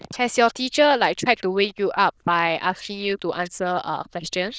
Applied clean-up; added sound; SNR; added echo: neural diffusion model UNIVERSE++.